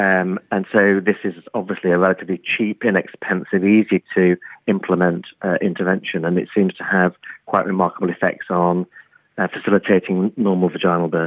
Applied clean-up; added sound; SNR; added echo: none; none; none; none.